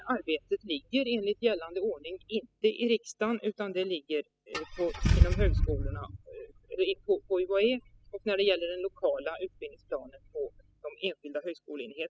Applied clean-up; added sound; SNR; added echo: classical method spectral subtraction.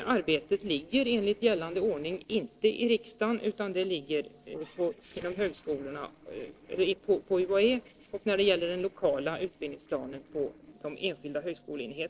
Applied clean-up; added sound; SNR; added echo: neural separator model SepFormer DNS4.